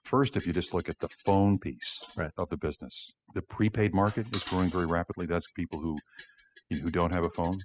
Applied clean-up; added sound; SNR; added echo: classical method spectral subtraction.